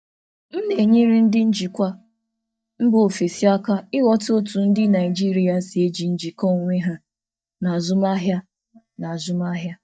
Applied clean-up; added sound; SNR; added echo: neural mask model DeepFilterNet 3.